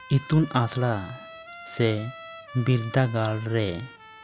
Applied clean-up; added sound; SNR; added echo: none; Trumpet; 18 dB; none.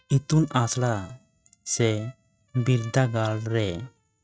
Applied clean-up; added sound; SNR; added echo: neural mask model RNNoise.